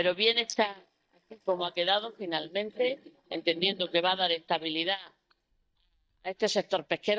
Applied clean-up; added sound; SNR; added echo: neural mask model DeepFilterNet 3.